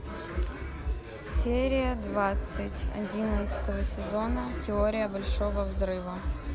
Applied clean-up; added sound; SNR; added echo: none; none; none; none.